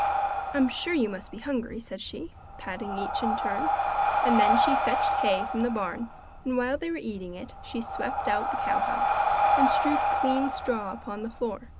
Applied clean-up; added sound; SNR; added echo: none; Breathing; -3 dB; none.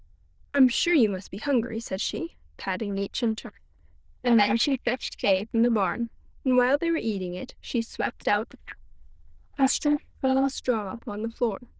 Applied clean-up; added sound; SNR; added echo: neural diffusion model UNIVERSE++.